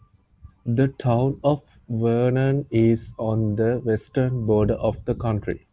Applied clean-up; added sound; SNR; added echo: none; none; none; none.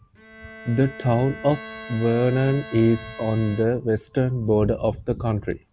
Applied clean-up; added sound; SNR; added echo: none; Trumpet + Bowed string instrument; 18 dB; none.